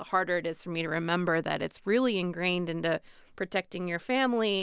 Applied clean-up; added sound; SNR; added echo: none; none; none; none.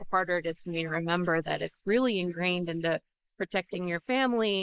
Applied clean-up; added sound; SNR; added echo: neural mask model Resemble Enhance denoiser.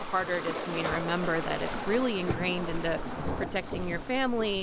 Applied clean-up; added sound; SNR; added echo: none; Waves, surf; 3 dB; none.